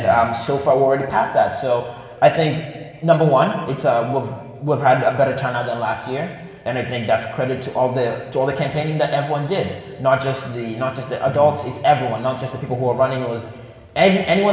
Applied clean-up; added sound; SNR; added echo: none; none; none; reverberation time 1.9 s.